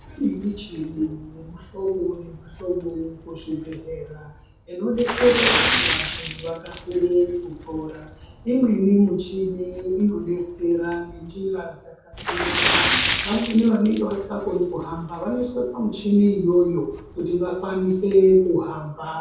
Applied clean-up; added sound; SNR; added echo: none; Splash, splatter; 5 dB; reverberation time 0.7 s.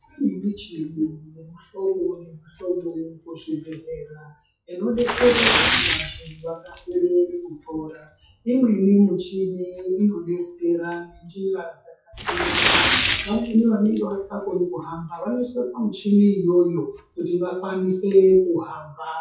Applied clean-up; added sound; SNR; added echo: classical method WPE with log-MMSE.